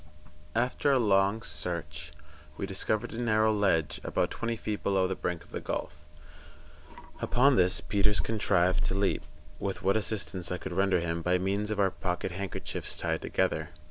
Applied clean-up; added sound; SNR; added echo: none; none; none; none.